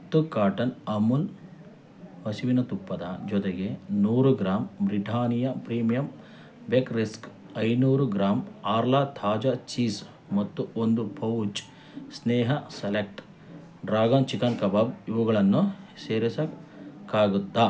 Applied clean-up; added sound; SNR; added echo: none; none; none; none.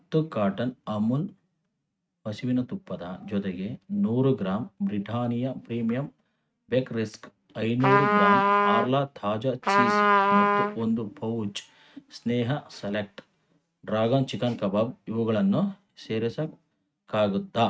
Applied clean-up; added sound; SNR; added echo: neural mask model RNNoise.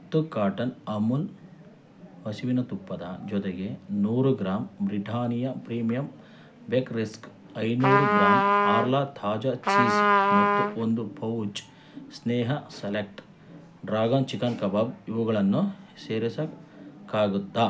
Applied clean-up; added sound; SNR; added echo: none; Trumpet; -5 dB; none.